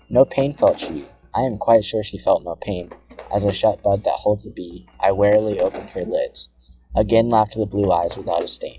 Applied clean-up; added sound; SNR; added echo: classical method log-MMSE.